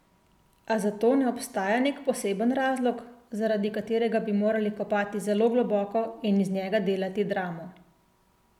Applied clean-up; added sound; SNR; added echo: none; none; none; none.